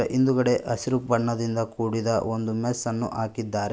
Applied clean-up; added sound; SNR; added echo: none; none; none; none.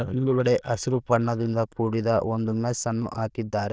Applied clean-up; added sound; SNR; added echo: neural diffusion model UNIVERSE++.